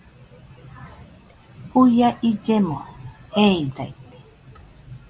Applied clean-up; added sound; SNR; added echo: none; none; none; none.